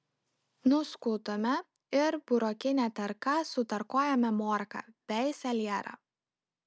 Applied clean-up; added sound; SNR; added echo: none; none; none; none.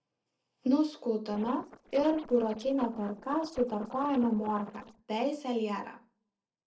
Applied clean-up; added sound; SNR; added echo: neural separator model SepFormer DNS4.